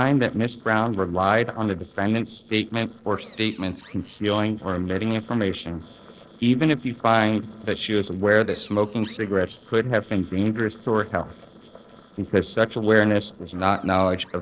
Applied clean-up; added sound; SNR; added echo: neural separator model SepFormer DNS4.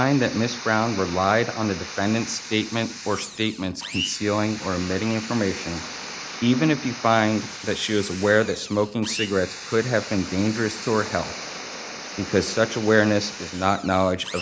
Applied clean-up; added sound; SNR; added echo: neural mask model Resemble Enhance denoiser.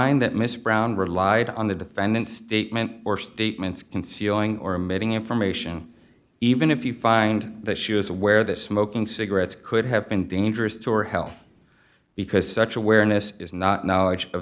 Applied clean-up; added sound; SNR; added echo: none; none; none; none.